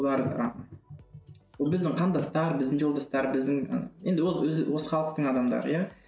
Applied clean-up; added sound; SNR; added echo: none; none; none; none.